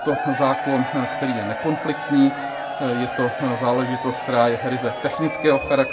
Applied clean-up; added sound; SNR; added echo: none; Crowd / Cheering; 6 dB; reverberation time 1.2 s.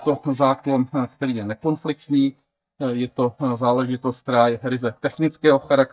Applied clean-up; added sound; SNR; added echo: neural mask model DeepFilterNet 3.